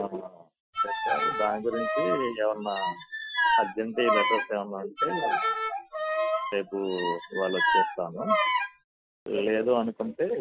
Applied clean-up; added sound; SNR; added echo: classical method Wiener filter.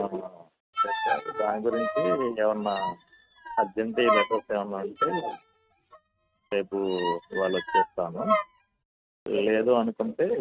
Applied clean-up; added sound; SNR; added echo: neural mask model RNNoise.